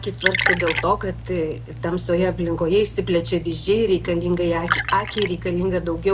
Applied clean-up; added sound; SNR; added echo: none; Liquid; 5 dB; none.